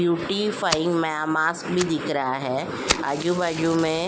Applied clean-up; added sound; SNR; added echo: none; Fire; 10 dB; none.